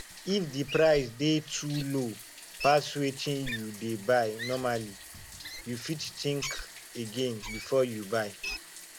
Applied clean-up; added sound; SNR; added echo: none; Wild animals + Bathtub (filling or washing); 12 dB; none.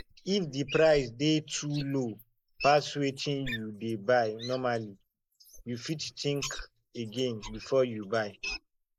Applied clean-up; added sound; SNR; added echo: neural mask model Resemble Enhance denoiser.